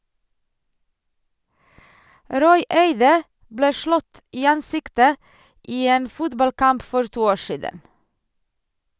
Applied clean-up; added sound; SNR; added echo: none; none; none; none.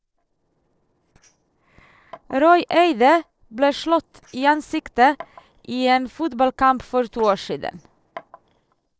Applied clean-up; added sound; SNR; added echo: neural separator model SepFormer DNS4.